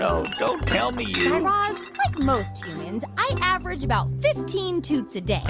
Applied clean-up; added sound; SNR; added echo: none; none; none; none.